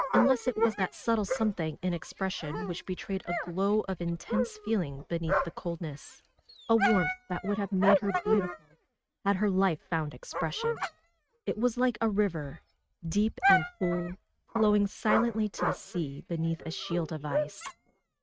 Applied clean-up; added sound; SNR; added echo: neural mask model RNNoise.